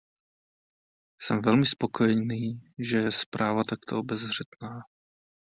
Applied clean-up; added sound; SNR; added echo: none; none; none; none.